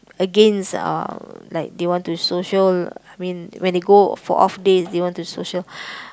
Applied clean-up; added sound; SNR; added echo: none; none; none; none.